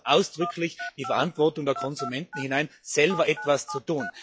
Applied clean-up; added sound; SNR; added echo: classical method log-MMSE.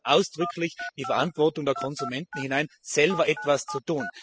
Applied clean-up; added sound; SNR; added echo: classical method spectral subtraction.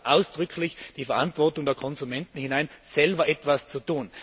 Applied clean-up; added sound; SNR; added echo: none; none; none; none.